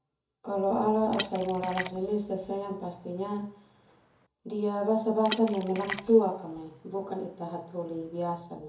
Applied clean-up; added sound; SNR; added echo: none; Water / Splash, splatter; 13 dB; reverberation time 0.6 s.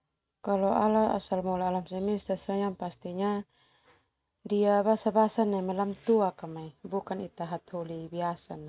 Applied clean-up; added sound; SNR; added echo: none; none; none; none.